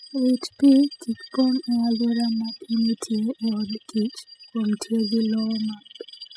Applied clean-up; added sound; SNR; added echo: classical method spectral subtraction.